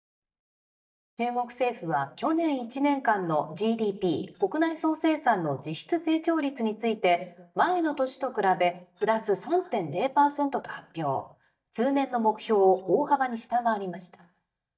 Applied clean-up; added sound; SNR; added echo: neural mask model DeepFilterNet 3.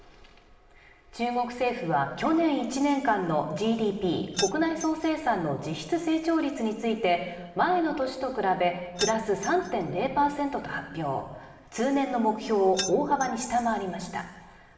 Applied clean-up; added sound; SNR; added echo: none; Keys jangling; 11 dB; reverberation time 1.2 s.